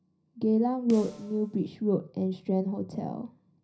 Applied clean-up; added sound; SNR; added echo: none; Snare drum; 20 dB; reverberation time 0.4 s.